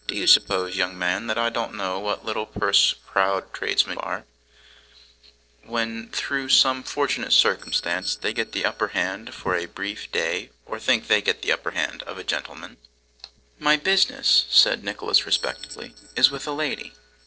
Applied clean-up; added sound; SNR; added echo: neural separator model SepFormer DNS4.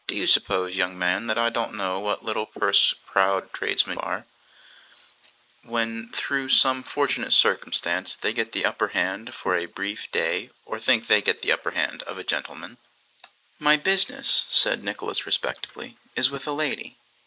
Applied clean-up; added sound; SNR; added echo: neural mask model Resemble Enhance denoiser.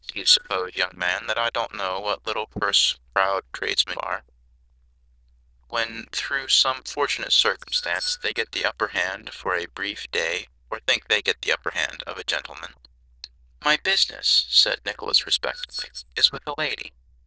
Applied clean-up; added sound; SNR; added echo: neural diffusion model UNIVERSE++.